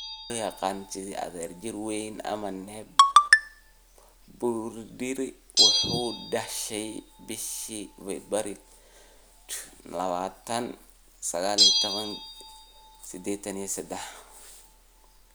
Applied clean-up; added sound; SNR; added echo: none; Bell; 3 dB; none.